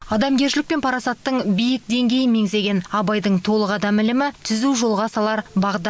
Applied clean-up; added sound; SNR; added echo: none; none; none; none.